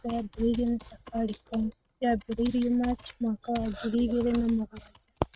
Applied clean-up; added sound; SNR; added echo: neural mask model RNNoise.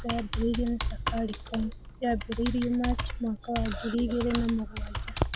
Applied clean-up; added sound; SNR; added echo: none; Computer keyboard; 4 dB; none.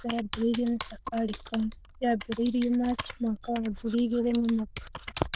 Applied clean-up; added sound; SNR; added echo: neural diffusion model UNIVERSE++.